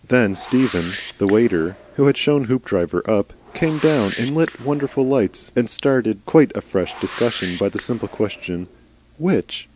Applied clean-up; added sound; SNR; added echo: none; Whoosh, swoosh, swish; 16 dB; none.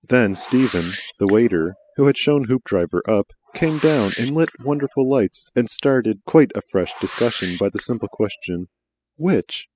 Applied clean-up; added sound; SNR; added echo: classical method spectral subtraction.